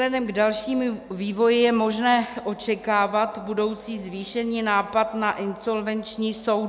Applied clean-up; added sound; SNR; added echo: none; none; none; none.